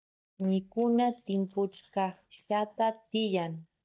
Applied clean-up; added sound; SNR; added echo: neural mask model DeepFilterNet 3.